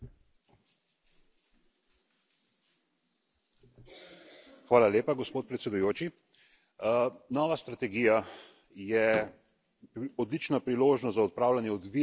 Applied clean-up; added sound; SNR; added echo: none; Slam; 17 dB; none.